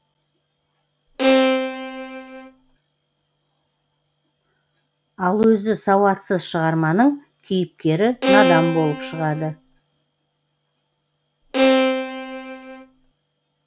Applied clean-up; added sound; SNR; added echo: none; Bowed string instrument; -3 dB; none.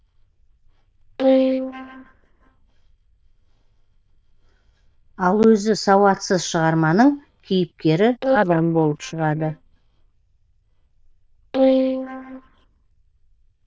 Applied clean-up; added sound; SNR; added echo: neural diffusion model UNIVERSE++.